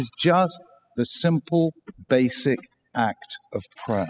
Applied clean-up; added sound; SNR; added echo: classical method spectral subtraction.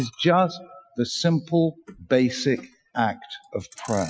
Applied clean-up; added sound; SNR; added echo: classical method Wiener filter.